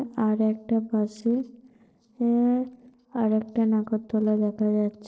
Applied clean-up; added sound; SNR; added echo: neural separator model SepFormer DNS4.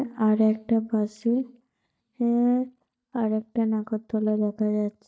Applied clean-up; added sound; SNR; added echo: neural mask model DeepFilterNet 3.